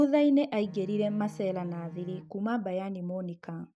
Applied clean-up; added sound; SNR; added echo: none; Bowed string instrument; 17 dB; none.